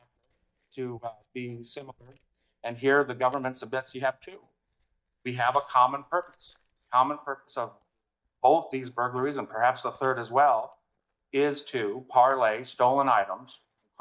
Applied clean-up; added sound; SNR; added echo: neural mask model DeepFilterNet 3.